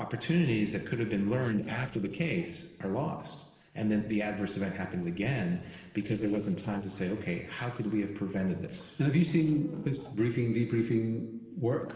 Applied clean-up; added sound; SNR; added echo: neural separator model SepFormer DNS4.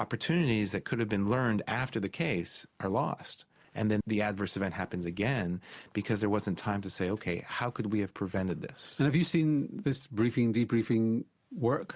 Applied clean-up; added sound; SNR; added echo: none; none; none; none.